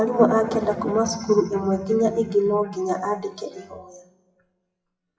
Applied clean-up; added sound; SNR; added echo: classical method WPE with log-MMSE.